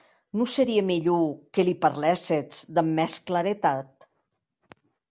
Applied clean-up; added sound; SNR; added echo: none; none; none; none.